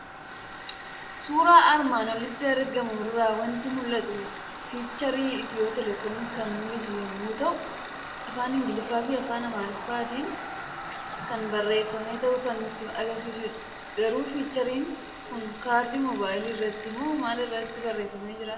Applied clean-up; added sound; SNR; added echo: none; Tools; 11 dB; reverberation time 0.8 s.